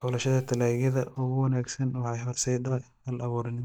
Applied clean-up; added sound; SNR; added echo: neural mask model DeepFilterNet 3.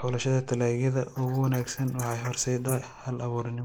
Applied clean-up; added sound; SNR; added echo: neural mask model Resemble Enhance denoiser.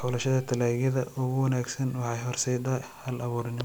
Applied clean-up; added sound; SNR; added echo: none; none; none; none.